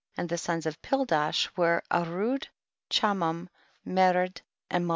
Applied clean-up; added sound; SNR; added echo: none; none; none; none.